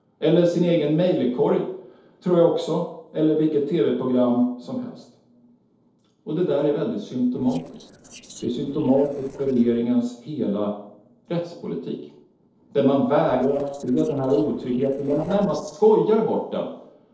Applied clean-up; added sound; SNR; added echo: neural separator model SepFormer DNS4.